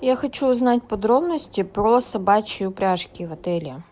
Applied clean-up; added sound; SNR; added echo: none; none; none; none.